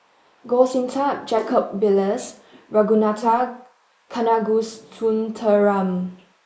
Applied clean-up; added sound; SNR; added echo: neural mask model Resemble Enhance denoiser.